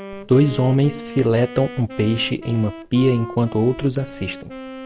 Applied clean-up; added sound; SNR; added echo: none; Wind instrument, woodwind instrument; 14 dB; none.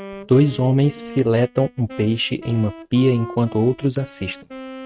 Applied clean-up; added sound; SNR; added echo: neural mask model RNNoise.